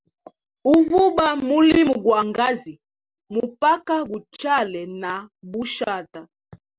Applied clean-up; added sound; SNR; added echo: none; none; none; none.